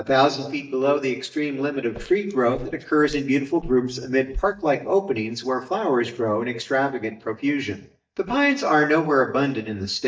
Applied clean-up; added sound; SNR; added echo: neural mask model DeepFilterNet 3.